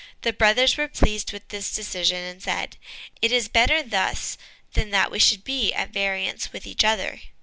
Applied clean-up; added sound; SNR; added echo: none; none; none; none.